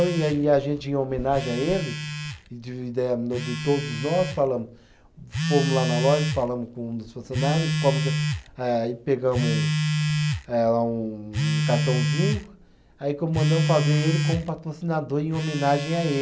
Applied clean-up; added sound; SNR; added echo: none; Telephone; 2 dB; none.